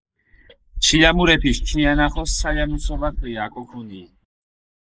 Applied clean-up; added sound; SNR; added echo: neural mask model Resemble Enhance denoiser.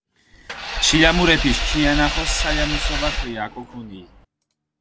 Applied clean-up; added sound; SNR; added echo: none; Engine / Vehicle; 2 dB; none.